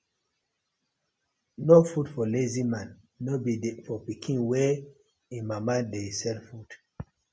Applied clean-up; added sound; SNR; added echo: none; none; none; none.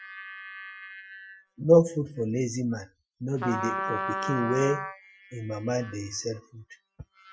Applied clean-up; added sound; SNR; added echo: classical method Wiener filter.